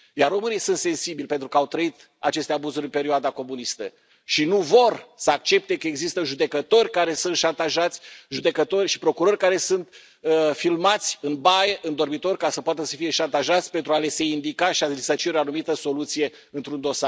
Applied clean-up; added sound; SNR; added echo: none; none; none; none.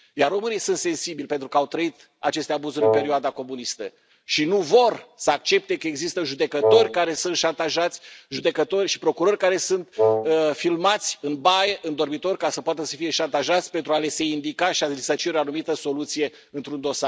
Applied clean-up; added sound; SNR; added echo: none; Wind instrument, woodwind instrument; -1 dB; none.